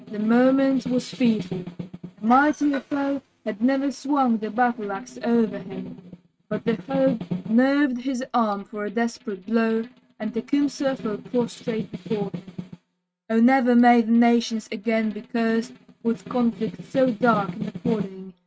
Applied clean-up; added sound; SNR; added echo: neural mask model RNNoise.